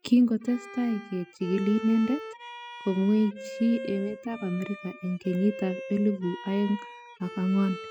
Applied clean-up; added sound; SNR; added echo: classical method spectral subtraction.